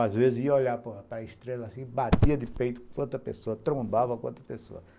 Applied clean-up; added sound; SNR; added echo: none; none; none; none.